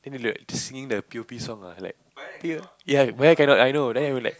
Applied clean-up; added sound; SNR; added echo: none; none; none; none.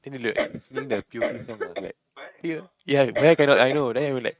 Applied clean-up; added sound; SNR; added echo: neural mask model RNNoise.